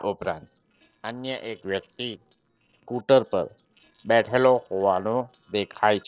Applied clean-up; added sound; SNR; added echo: neural separator model SepFormer DNS4.